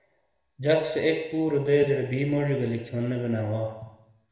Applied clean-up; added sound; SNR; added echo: none; none; none; reverberation time 1.0 s.